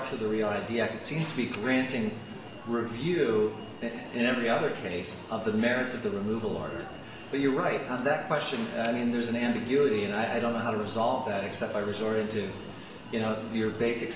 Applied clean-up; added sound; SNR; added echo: none; Alarm; 14 dB; reverberation time 1.0 s.